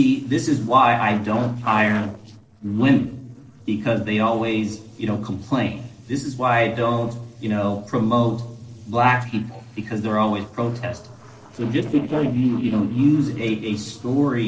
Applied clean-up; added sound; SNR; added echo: neural separator model SepFormer DNS4.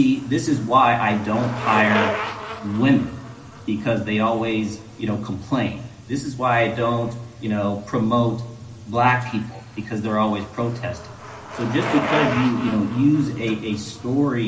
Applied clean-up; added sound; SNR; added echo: none; Bicycle; 10 dB; reverberation time 2.6 s.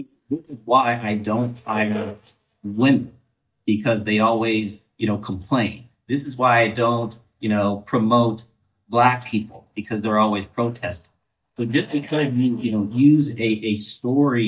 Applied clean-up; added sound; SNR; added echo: neural mask model DeepFilterNet 3.